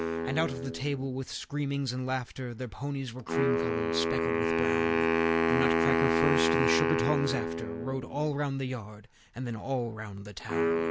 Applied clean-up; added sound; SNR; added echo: none; Wind instrument, woodwind instrument; -3 dB; none.